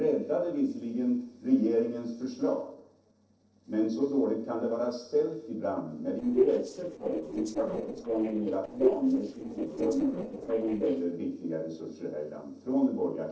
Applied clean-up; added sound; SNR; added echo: neural separator model SepFormer DNS4.